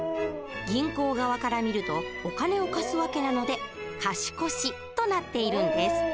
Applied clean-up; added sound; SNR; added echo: none; Dog; 6 dB; none.